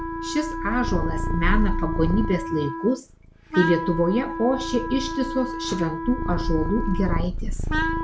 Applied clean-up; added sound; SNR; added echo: none; Wind instrument, woodwind instrument + Purr; 1 dB; none.